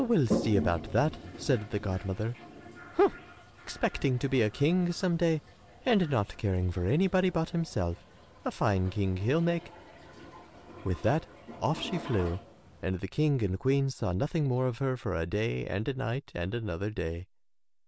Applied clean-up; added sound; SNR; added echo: none; Toilet flush; 14 dB; none.